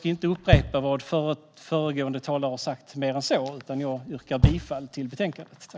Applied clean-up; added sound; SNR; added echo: none; Knock; -2 dB; none.